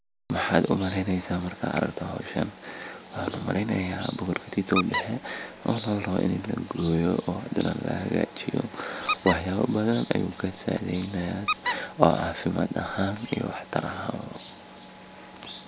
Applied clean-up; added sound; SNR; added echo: none; Squeak; 7 dB; none.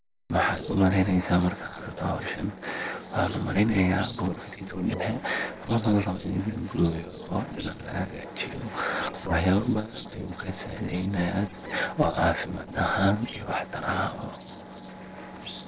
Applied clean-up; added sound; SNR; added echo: neural separator model SepFormer DNS4.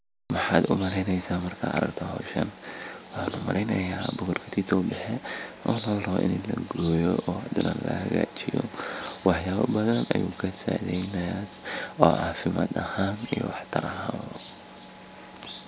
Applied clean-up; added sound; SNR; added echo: none; none; none; none.